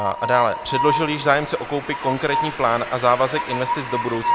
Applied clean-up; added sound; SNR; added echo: none; Train; 4 dB; none.